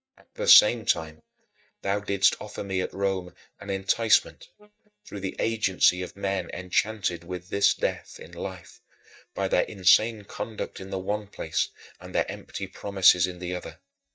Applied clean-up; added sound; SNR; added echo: neural mask model DeepFilterNet 3.